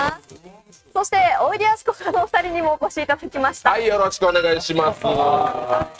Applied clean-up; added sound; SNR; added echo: neural mask model RNNoise.